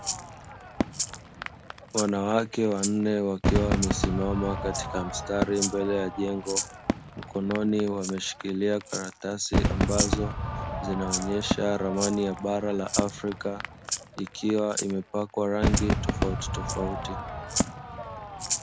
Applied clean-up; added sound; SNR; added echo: none; Crowd / Fireworks + Rattle (instrument); 1 dB; none.